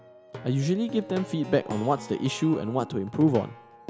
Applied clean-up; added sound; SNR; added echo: none; Plucked string instrument; 14 dB; none.